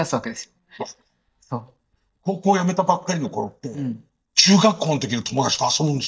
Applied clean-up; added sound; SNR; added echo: neural mask model DeepFilterNet 3.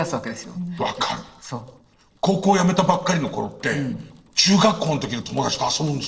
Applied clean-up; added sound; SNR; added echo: neural separator model SepFormer DNS4.